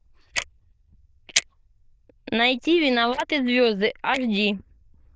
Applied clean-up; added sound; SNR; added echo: neural diffusion model UNIVERSE++.